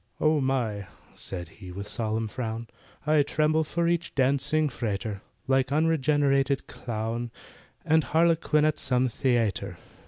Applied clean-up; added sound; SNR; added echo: none; none; none; none.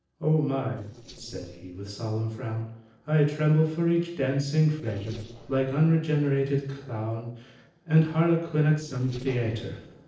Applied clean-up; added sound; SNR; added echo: neural separator model SepFormer DNS4.